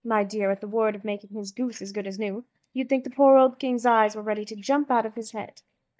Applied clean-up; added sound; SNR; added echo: neural mask model DeepFilterNet 3.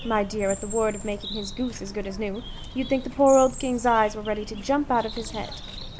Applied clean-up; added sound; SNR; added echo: none; Bird; 11 dB; none.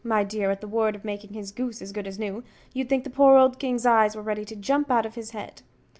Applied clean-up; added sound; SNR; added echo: none; none; none; none.